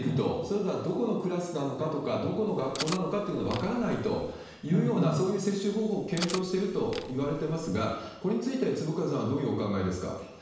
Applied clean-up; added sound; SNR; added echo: none; Cutlery, silverware; 12 dB; reverberation time 1.0 s.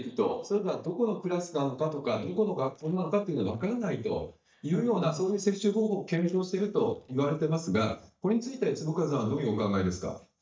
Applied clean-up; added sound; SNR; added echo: neural mask model DeepFilterNet 3.